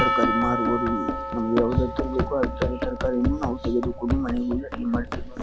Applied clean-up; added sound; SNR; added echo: none; Percussion + Run; 1 dB; none.